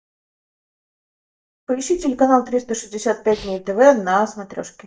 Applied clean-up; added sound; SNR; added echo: neural mask model DeepFilterNet 3.